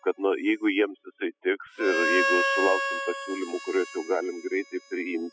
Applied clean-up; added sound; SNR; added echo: classical method spectral subtraction.